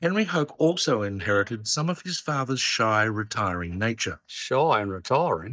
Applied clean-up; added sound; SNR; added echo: neural mask model DeepFilterNet 3.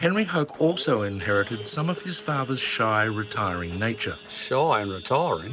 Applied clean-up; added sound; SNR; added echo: none; Idling / Sawing / Accelerating, revving, vroom; 16 dB; none.